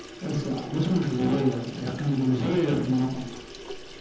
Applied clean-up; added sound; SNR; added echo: none; Sink (filling or washing) / Water tap, faucet; 14 dB; reverberation time 0.8 s.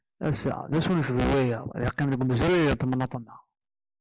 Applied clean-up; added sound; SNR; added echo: none; none; none; none.